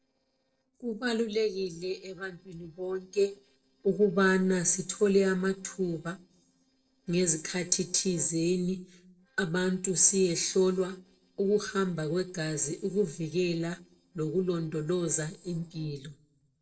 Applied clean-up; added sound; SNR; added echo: neural separator model SepFormer DNS4.